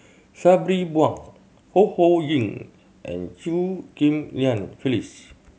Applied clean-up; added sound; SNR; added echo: none; none; none; none.